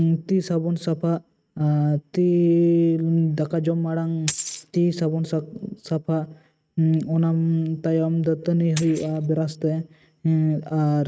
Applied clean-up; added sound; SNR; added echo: neural mask model RNNoise.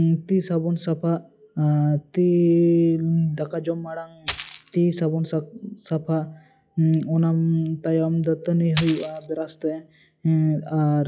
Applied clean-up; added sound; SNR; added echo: classical method log-MMSE.